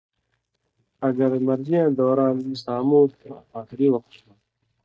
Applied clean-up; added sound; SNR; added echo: neural mask model DeepFilterNet 3.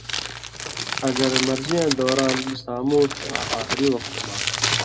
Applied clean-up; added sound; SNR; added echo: none; Crumpling, crinkling; 3 dB; reverberation time 0.9 s.